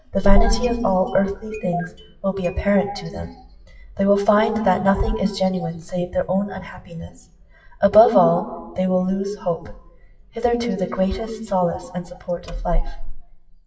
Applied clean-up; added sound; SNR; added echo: classical method WPE with log-MMSE.